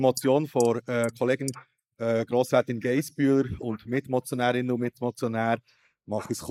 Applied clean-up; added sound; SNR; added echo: neural mask model Resemble Enhance denoiser.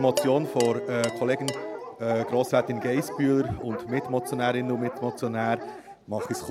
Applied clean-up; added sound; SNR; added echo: none; Dog + Dishes, pots, and pans; 8 dB; none.